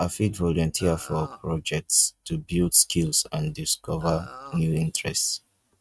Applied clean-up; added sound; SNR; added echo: neural mask model RNNoise.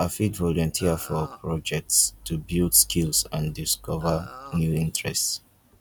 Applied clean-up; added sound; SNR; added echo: none; Burping, eructation; 17 dB; none.